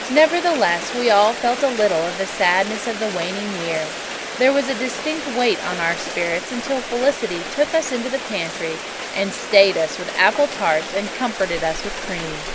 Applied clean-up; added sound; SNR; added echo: none; Rain; 8 dB; none.